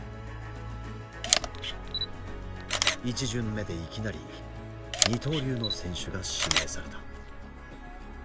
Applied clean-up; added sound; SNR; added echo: none; Camera; -3 dB; none.